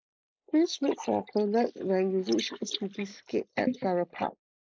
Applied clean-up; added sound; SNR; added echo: neural mask model Resemble Enhance denoiser.